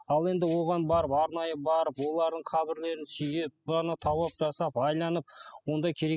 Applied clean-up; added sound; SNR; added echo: classical method spectral subtraction.